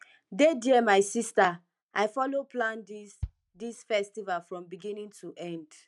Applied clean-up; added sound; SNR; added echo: neural mask model RNNoise.